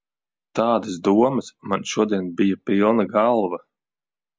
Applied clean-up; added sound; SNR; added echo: none; none; none; none.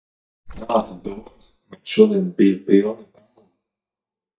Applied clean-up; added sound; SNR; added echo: neural mask model DeepFilterNet 3.